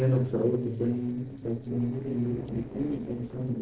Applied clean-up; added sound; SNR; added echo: neural separator model SepFormer DNS4.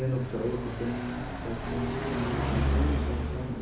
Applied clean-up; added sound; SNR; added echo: none; Car passing by; -2 dB; reverberation time 0.7 s.